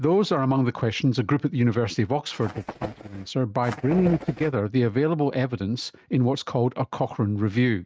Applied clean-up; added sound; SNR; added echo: neural mask model RNNoise.